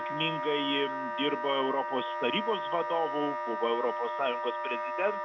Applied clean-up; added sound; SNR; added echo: none; Wind instrument, woodwind instrument; 2 dB; none.